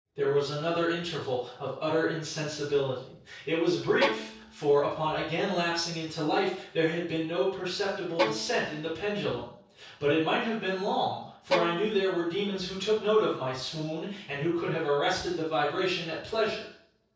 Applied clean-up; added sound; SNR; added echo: neural separator model SepFormer DNS4.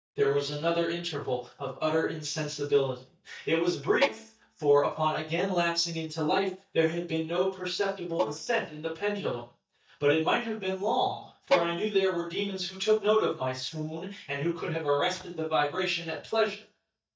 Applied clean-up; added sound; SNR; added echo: neural mask model DeepFilterNet 3.